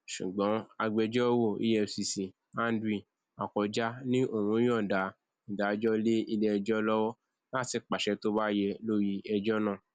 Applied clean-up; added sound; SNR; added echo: none; none; none; none.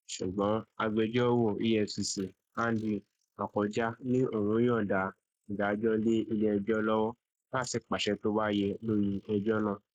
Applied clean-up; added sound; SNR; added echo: neural mask model Resemble Enhance denoiser.